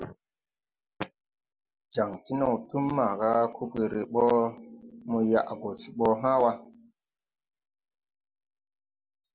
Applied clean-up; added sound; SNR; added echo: none; none; none; none.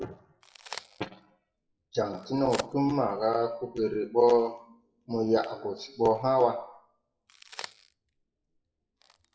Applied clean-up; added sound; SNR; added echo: classical method WPE with log-MMSE.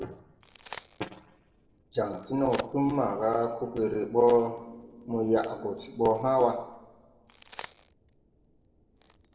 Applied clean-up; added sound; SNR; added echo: none; Crack; 18 dB; reverberation time 1.0 s.